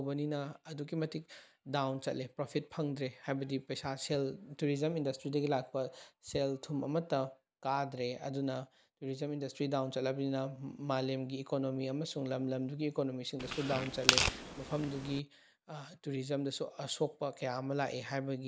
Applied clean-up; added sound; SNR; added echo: none; Tearing; -2 dB; none.